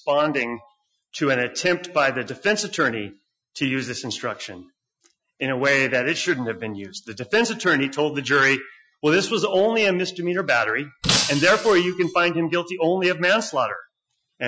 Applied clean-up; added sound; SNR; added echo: classical method Wiener filter.